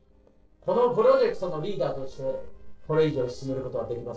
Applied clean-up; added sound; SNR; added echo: neural separator model SepFormer DNS4.